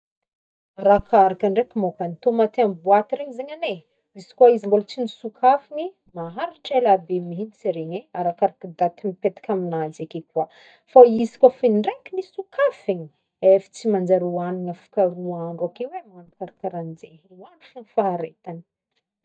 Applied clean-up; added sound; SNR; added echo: neural mask model DeepFilterNet 3.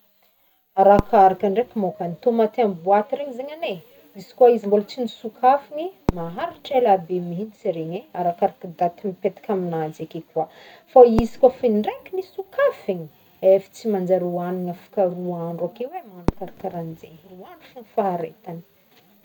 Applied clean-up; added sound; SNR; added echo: none; Fireworks; 15 dB; none.